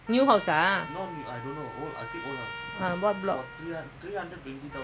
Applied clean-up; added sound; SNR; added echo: none; Trumpet; 12 dB; none.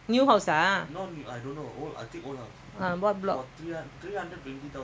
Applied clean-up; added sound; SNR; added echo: none; none; none; none.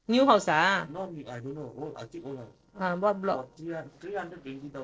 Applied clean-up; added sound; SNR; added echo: neural separator model SepFormer DNS4.